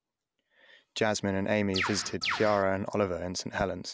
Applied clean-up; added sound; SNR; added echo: none; Bird; 3 dB; none.